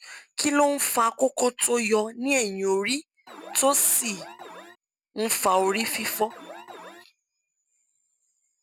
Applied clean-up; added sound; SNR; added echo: none; Alarm; 16 dB; none.